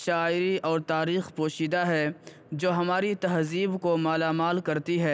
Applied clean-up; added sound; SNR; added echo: none; none; none; none.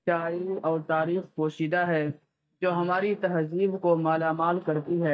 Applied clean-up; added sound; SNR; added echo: neural mask model DeepFilterNet 3.